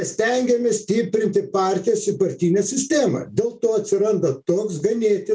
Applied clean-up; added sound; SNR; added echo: none; none; none; none.